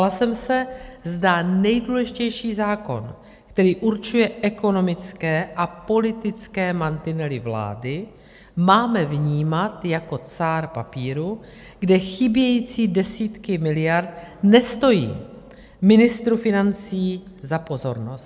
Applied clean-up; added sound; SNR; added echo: none; none; none; none.